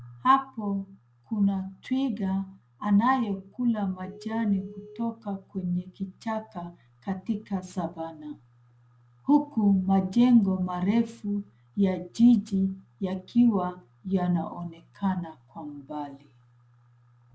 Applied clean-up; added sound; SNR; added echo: none; Telephone; 18 dB; none.